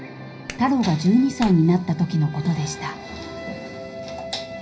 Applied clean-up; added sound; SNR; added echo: none; Clapping; 19 dB; reverberation time 0.5 s.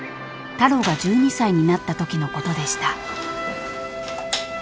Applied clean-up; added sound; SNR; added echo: none; none; none; none.